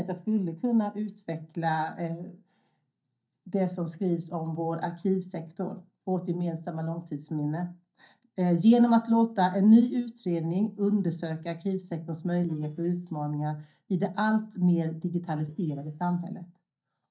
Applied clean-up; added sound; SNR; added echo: neural mask model DeepFilterNet 3.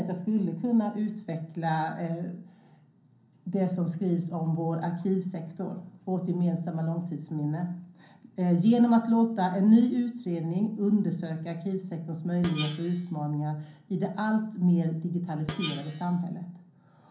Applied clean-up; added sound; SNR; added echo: none; Screech; 14 dB; reverberation time 0.6 s.